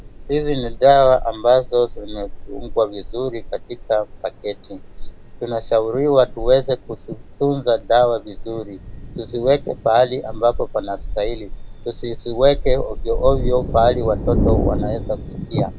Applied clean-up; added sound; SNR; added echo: none; Thunder; 6 dB; none.